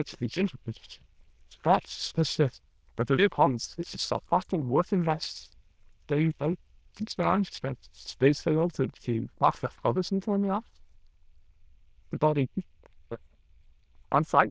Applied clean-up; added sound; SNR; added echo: neural diffusion model UNIVERSE++.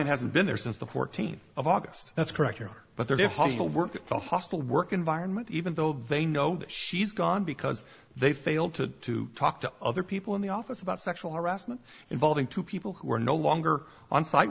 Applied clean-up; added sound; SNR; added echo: none; none; none; none.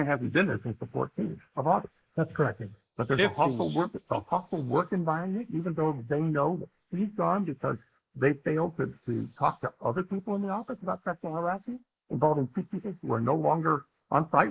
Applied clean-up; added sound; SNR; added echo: neural mask model Resemble Enhance denoiser.